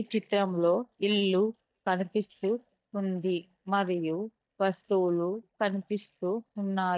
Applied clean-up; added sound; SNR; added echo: neural mask model DeepFilterNet 3.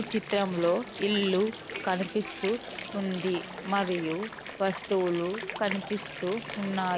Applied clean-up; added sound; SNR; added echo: none; Water; 9 dB; none.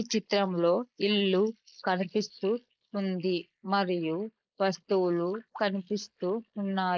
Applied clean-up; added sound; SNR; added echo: neural mask model Resemble Enhance denoiser.